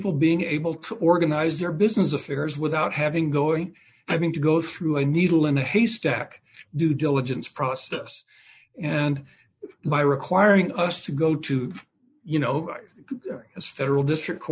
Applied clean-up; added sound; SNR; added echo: neural mask model Resemble Enhance denoiser.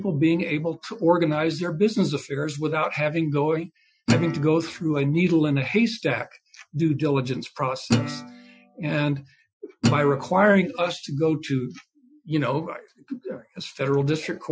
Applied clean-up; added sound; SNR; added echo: classical method Wiener filter.